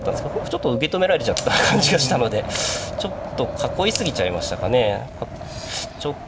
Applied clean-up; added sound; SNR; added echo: none; Wind; 8 dB; none.